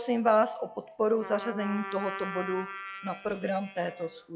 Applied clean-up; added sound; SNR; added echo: classical method log-MMSE.